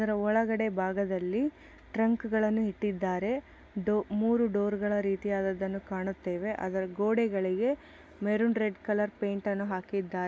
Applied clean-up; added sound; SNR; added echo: none; none; none; none.